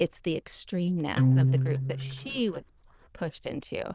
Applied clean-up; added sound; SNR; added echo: neural diffusion model UNIVERSE++.